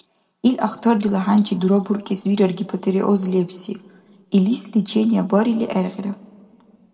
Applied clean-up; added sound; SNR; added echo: none; none; none; reverberation time 1.5 s.